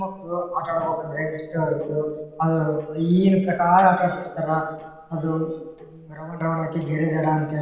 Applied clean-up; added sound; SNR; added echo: neural separator model SepFormer DNS4.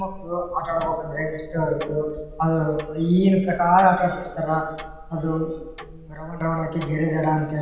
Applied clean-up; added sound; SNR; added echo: none; Tick-tock; 18 dB; reverberation time 1.1 s.